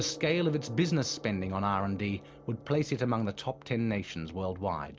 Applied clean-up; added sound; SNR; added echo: none; Gong; 17 dB; none.